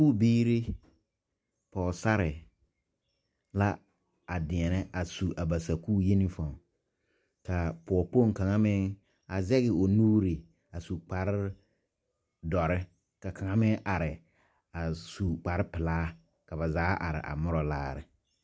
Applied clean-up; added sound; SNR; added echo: none; none; none; none.